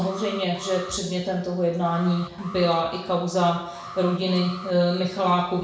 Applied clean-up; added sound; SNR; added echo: none; Alarm; 17 dB; reverberation time 0.6 s.